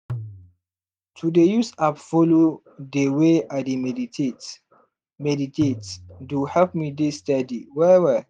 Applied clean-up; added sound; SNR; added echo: neural mask model RNNoise.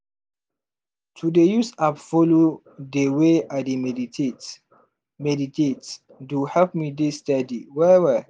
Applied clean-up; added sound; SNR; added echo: none; none; none; none.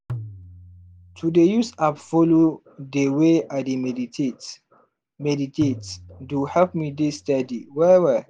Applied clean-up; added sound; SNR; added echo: none; Tabla; 17 dB; none.